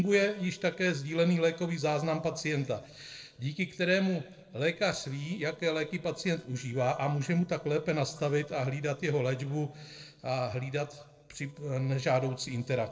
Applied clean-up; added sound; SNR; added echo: neural separator model SepFormer DNS4.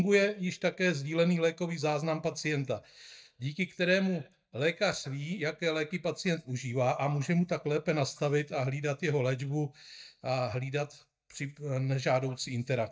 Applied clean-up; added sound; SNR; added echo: neural mask model DeepFilterNet 3.